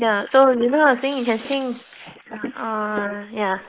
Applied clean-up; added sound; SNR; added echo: neural mask model Resemble Enhance denoiser.